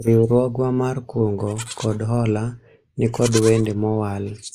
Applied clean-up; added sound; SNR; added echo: neural mask model Resemble Enhance denoiser.